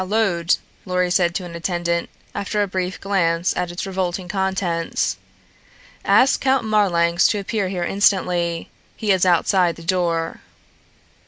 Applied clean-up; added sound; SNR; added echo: none; none; none; none.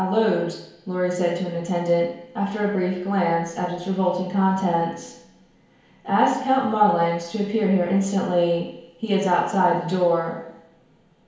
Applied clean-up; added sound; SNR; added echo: none; none; none; reverberation time 1.0 s.